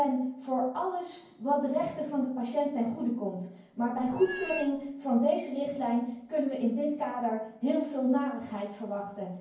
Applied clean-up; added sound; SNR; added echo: none; Meow; 11 dB; reverberation time 0.9 s.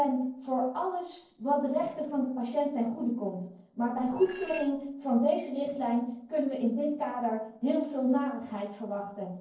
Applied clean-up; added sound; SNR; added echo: neural separator model SepFormer DNS4.